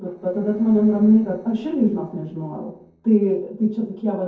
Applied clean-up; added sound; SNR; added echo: neural separator model SepFormer DNS4.